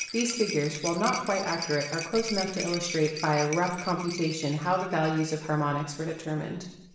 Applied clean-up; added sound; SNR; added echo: none; Rattle; 10 dB; reverberation time 0.9 s.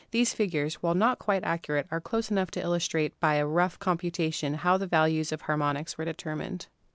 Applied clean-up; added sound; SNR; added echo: none; none; none; none.